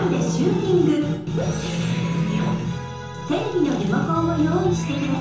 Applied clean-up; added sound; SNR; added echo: none; none; none; reverberation time 0.7 s.